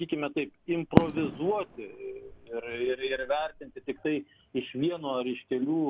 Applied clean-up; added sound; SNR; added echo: none; Fireworks; 2 dB; none.